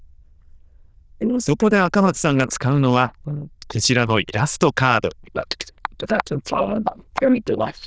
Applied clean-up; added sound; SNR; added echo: neural diffusion model UNIVERSE++.